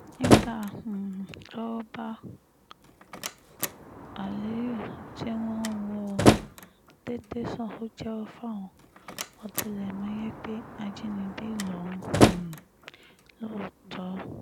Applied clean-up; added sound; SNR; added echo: none; Slam; -5 dB; none.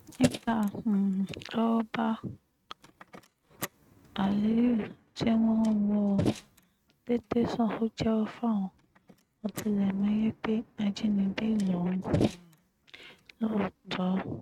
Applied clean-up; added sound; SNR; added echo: neural mask model RNNoise.